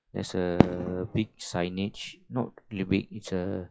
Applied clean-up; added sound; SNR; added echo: classical method WPE with log-MMSE.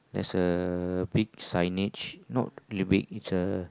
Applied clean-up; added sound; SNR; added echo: none; none; none; none.